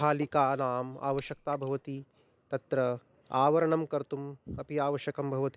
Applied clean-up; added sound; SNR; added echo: neural mask model Resemble Enhance denoiser.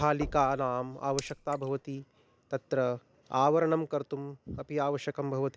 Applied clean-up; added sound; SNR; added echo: none; Raindrop / Splash, splatter + Knock; 16 dB; none.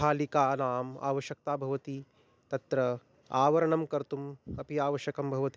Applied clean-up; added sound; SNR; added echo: none; none; none; none.